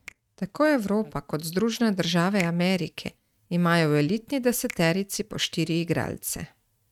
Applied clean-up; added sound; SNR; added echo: neural mask model RNNoise.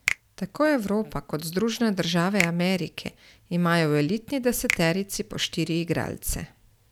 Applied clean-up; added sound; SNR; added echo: none; Finger snapping; 11 dB; none.